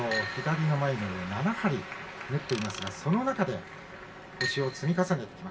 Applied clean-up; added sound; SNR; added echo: none; Ratchet, pawl / Tools; 15 dB; reverberation time 0.2 s.